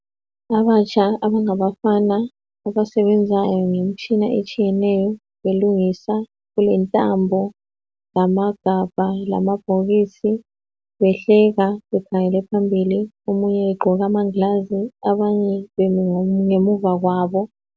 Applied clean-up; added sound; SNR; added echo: none; none; none; none.